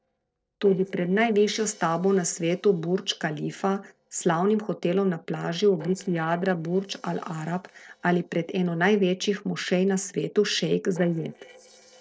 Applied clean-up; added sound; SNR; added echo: neural separator model SepFormer DNS4.